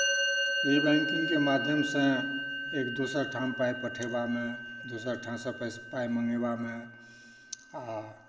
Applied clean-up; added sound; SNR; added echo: none; Musical instrument; 3 dB; reverberation time 1.6 s.